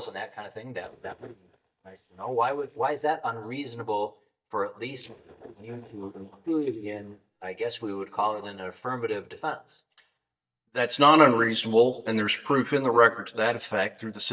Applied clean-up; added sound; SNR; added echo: neural mask model DeepFilterNet 3.